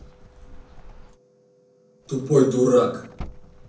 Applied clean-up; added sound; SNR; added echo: none; Car; 19 dB; reverberation time 0.6 s.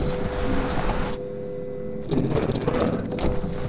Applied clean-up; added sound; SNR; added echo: neural separator model SepFormer DNS4.